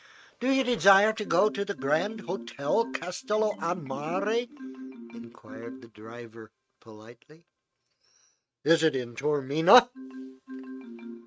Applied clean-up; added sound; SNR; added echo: neural mask model RNNoise.